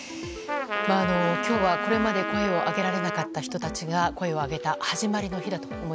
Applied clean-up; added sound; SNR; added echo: none; Trumpet; 3 dB; none.